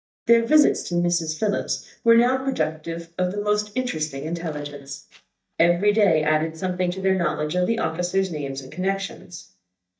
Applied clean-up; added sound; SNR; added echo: neural mask model DeepFilterNet 3.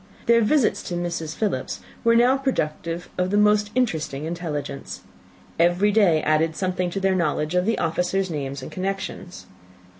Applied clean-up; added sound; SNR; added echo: none; none; none; none.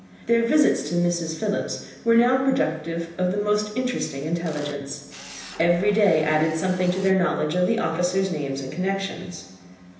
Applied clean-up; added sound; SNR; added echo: none; Camera; 18 dB; reverberation time 0.9 s.